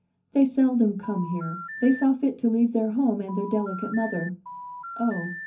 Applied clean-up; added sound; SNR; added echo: none; Telephone; 12 dB; reverberation time 0.3 s.